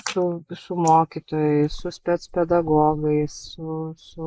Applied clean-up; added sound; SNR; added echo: neural mask model Resemble Enhance denoiser.